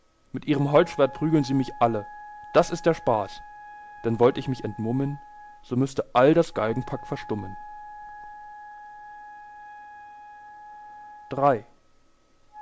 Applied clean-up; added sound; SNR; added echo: none; Wind instrument, woodwind instrument; 17 dB; none.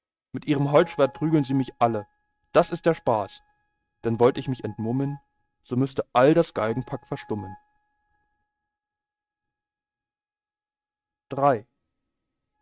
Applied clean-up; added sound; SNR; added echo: neural mask model RNNoise.